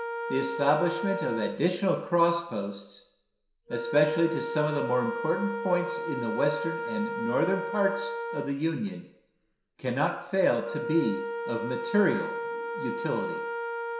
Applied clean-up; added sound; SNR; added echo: none; Wind instrument, woodwind instrument; 6 dB; reverberation time 0.7 s.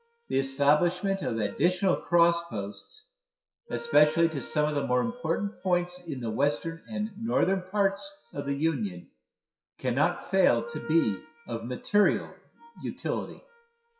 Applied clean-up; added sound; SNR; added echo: classical method WPE with log-MMSE.